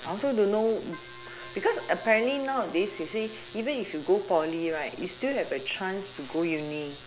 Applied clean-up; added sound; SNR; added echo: none; Keyboard (musical) + Wind instrument, woodwind instrument; 20 dB; none.